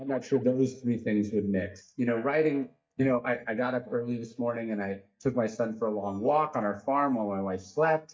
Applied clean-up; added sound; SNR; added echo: neural mask model DeepFilterNet 3.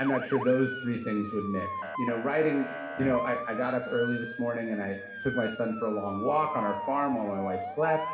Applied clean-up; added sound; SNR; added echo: none; Motor vehicle (road) / Siren; 8 dB; reverberation time 2.1 s.